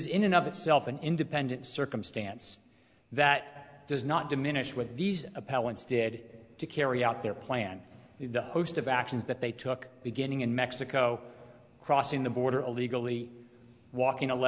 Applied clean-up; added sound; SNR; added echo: none; none; none; none.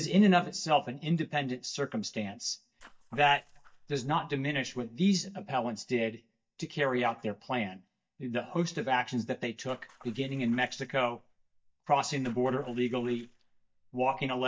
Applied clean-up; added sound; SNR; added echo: neural mask model DeepFilterNet 3.